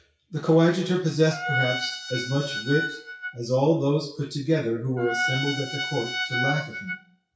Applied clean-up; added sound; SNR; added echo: classical method WPE with log-MMSE.